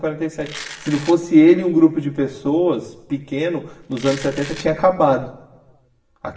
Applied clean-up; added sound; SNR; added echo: none; Domestic sounds, home sounds; 17 dB; reverberation time 0.7 s.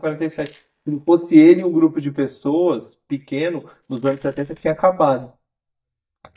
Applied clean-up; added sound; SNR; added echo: neural mask model DeepFilterNet 3.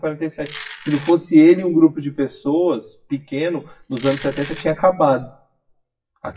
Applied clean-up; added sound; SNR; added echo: classical method WPE with log-MMSE.